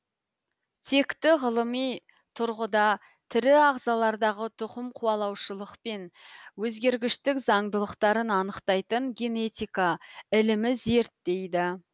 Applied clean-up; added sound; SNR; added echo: none; none; none; none.